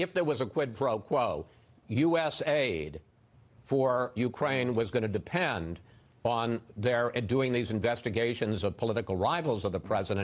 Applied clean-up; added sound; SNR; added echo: none; none; none; none.